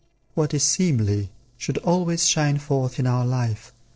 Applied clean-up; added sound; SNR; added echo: neural separator model SepFormer DNS4.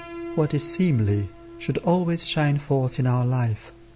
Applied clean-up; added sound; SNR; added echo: none; Piano; 18 dB; none.